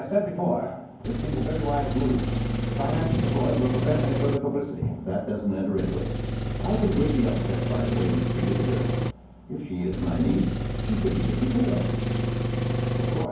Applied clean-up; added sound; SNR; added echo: none; Engine; -1 dB; reverberation time 0.9 s.